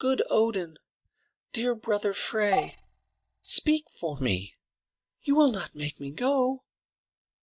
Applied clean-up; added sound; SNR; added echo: neural mask model DeepFilterNet 3.